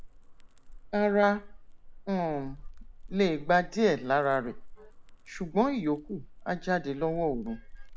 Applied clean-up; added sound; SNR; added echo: none; Crackle; 14 dB; none.